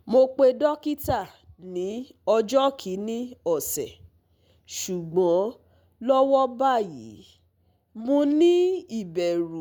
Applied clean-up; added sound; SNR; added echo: none; none; none; none.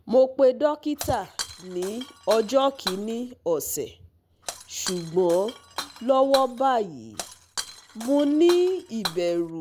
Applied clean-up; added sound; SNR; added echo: none; Shatter; 13 dB; none.